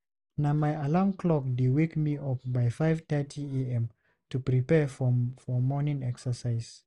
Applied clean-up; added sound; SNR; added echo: none; none; none; none.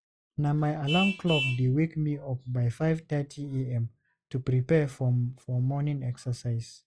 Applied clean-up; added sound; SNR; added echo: classical method log-MMSE.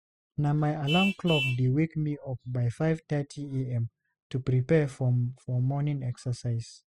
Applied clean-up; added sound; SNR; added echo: classical method spectral subtraction.